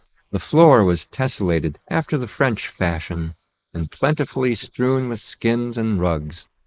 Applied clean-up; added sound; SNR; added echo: neural mask model Resemble Enhance denoiser.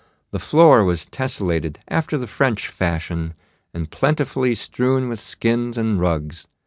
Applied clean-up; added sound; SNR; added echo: none; none; none; none.